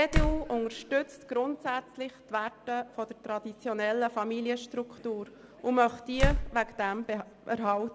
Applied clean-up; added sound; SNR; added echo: none; Slam; -1 dB; none.